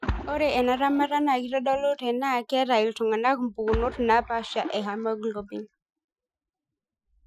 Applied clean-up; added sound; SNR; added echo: classical method Wiener filter.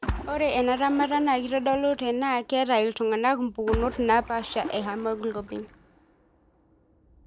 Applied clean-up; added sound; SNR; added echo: none; Splash, splatter; 12 dB; none.